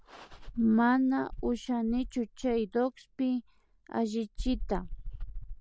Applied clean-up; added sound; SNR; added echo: none; Insect; 10 dB; none.